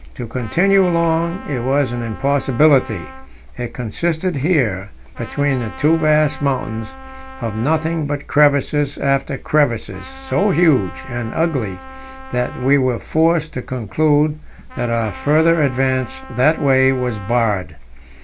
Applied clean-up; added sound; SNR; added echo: none; Trumpet; 19 dB; none.